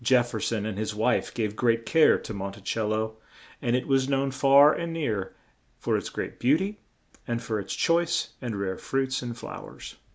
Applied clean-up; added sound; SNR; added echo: none; none; none; none.